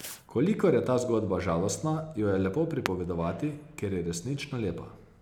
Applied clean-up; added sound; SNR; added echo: none; Fireworks; 19 dB; none.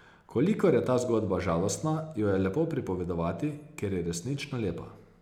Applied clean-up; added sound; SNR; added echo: none; none; none; none.